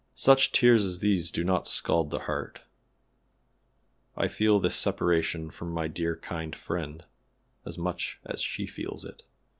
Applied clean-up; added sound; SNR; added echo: none; none; none; none.